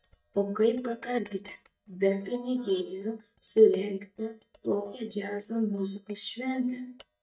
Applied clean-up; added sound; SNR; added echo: neural mask model DeepFilterNet 3.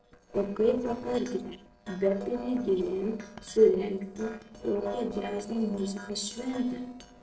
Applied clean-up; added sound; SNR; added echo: neural separator model SepFormer DNS4.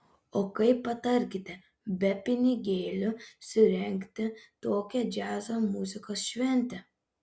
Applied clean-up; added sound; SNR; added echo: none; none; none; none.